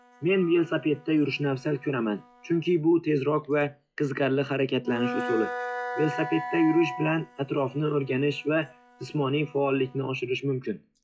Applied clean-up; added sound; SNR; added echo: classical method log-MMSE.